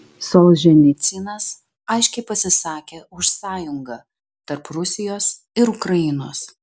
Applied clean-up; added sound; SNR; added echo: none; none; none; none.